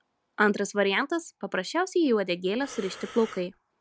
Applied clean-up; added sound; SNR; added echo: none; Breathing; 17 dB; none.